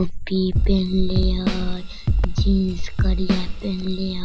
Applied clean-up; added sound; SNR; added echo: none; Drum kit + Cricket; -3 dB; none.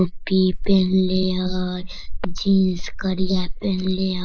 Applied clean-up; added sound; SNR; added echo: neural mask model Resemble Enhance denoiser.